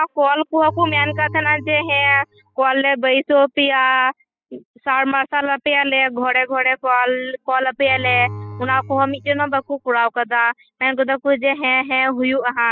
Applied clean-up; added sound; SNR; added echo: classical method spectral subtraction.